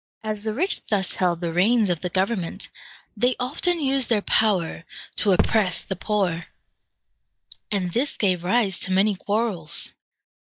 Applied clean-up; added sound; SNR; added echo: neural mask model DeepFilterNet 3.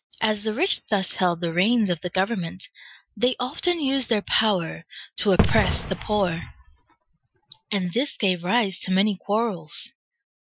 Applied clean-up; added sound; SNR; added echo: classical method Wiener filter.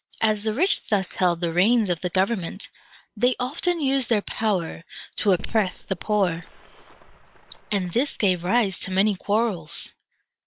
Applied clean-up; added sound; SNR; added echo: neural separator model SepFormer WHAM!.